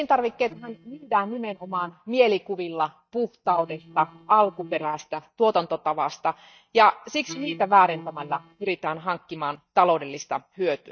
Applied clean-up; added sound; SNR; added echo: neural mask model DeepFilterNet 3.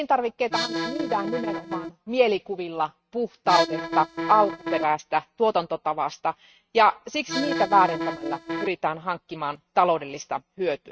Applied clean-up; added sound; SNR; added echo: neural mask model RNNoise.